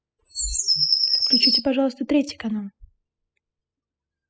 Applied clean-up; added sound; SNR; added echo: classical method spectral subtraction.